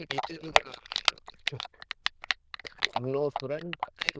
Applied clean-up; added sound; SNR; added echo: neural diffusion model UNIVERSE++.